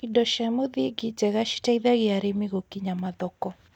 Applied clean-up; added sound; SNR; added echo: none; none; none; none.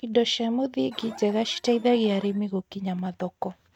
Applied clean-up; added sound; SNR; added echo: neural mask model RNNoise.